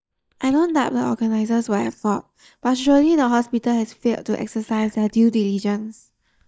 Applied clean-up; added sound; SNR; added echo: neural mask model DeepFilterNet 3.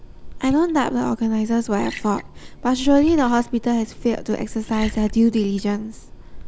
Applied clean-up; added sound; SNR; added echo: none; Liquid; 11 dB; none.